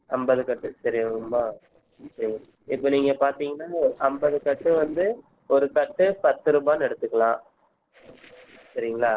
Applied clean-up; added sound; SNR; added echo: neural separator model SepFormer DNS4.